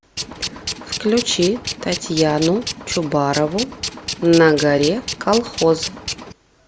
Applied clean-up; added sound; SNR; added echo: none; Tools; 9 dB; none.